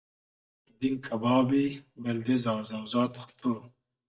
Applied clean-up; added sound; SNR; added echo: neural mask model DeepFilterNet 3.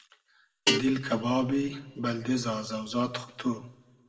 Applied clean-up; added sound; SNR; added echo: none; Guitar; 6 dB; reverberation time 1.2 s.